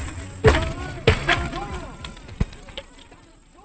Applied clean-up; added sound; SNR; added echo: neural mask model RNNoise.